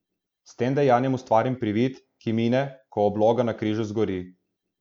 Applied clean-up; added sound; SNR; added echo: none; none; none; none.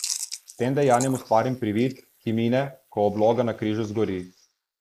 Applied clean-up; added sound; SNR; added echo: neural mask model Resemble Enhance denoiser.